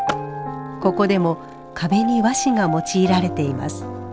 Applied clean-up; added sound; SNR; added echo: none; Skateboard; 19 dB; none.